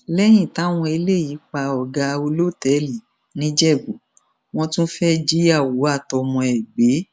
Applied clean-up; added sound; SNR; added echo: none; none; none; none.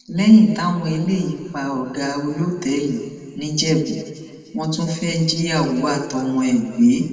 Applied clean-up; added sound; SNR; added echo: none; none; none; reverberation time 1.9 s.